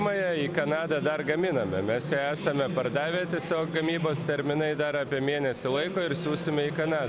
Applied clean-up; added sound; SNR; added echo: none; none; none; none.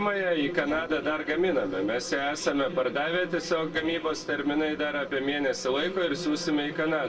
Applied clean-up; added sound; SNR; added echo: neural separator model SepFormer DNS4.